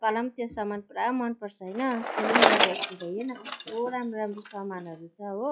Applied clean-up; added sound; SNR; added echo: classical method log-MMSE.